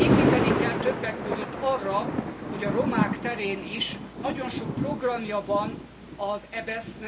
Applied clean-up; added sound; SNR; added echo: none; Thunder; -2 dB; reverberation time 0.2 s.